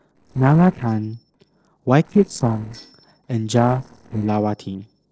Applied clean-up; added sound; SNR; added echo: neural separator model SepFormer DNS4.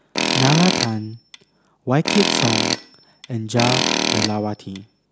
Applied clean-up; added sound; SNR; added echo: none; Tools; 0 dB; none.